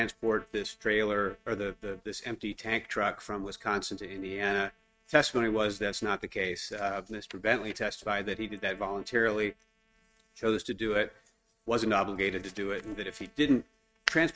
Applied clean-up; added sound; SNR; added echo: neural mask model RNNoise.